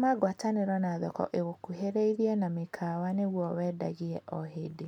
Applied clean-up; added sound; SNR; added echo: none; none; none; none.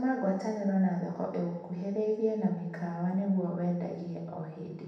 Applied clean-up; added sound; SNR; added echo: none; none; none; reverberation time 0.9 s.